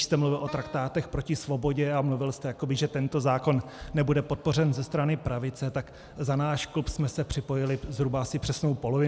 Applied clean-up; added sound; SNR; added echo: none; Wind instrument, woodwind instrument; 18 dB; none.